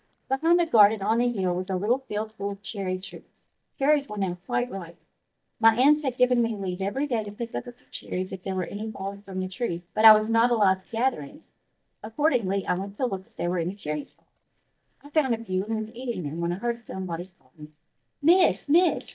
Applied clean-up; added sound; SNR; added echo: neural mask model DeepFilterNet 3.